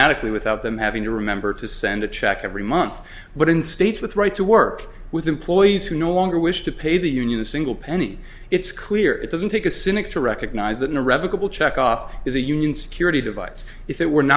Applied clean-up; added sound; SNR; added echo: none; none; none; none.